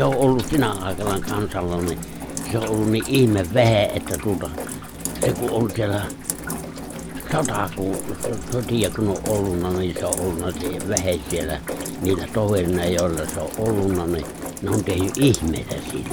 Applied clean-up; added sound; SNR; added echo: none; Rain; 7 dB; none.